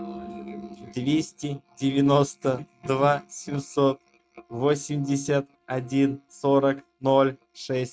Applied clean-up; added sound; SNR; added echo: neural mask model RNNoise.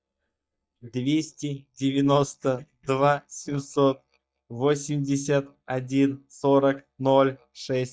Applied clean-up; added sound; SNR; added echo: neural mask model DeepFilterNet 3.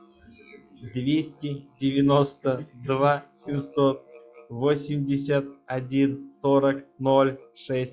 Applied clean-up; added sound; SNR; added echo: classical method log-MMSE.